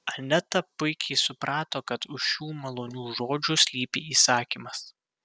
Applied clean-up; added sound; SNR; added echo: none; none; none; none.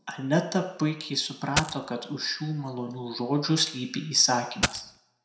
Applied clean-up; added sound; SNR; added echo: none; Coin (dropping); 1 dB; reverberation time 0.6 s.